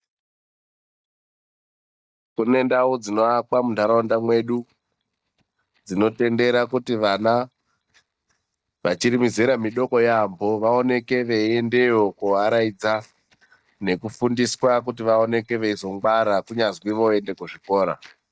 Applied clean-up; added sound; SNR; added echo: neural mask model DeepFilterNet 3.